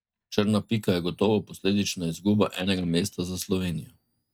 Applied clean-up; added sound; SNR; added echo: neural mask model DeepFilterNet 3.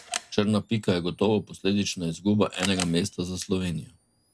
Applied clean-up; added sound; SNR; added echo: none; Camera; 14 dB; none.